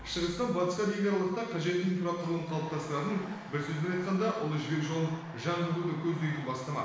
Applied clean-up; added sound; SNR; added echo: none; none; none; reverberation time 0.9 s.